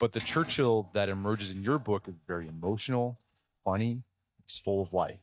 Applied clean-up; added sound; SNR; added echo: neural mask model DeepFilterNet 3.